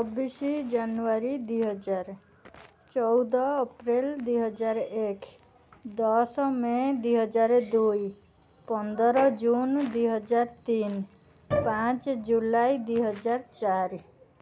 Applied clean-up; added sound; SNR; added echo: none; Bowed string instrument; 5 dB; none.